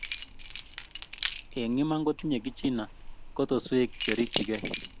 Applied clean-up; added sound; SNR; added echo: none; Keys jangling; 2 dB; none.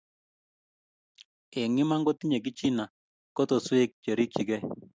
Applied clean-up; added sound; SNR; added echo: none; none; none; none.